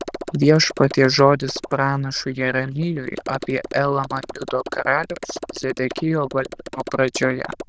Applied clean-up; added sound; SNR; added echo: neural diffusion model UNIVERSE++.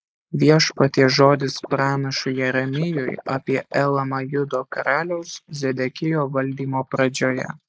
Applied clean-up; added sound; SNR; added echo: neural mask model Resemble Enhance denoiser.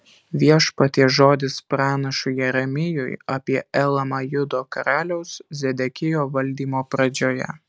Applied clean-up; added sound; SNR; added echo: none; none; none; none.